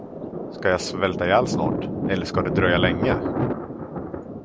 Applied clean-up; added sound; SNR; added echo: none; Thunder; 1 dB; none.